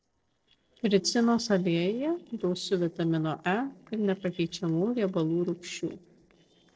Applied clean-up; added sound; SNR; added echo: neural separator model SepFormer DNS4.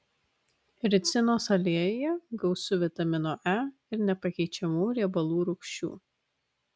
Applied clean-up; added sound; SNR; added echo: none; none; none; none.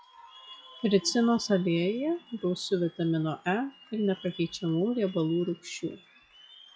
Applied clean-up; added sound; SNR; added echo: classical method WPE with log-MMSE.